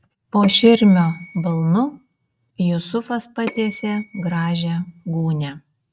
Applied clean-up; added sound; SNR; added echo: neural mask model RNNoise.